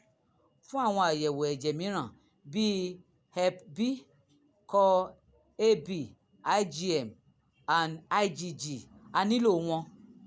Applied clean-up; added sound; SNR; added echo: none; none; none; none.